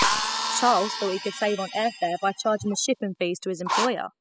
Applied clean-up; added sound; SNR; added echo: classical method spectral subtraction.